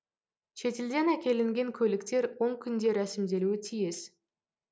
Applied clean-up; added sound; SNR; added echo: none; none; none; none.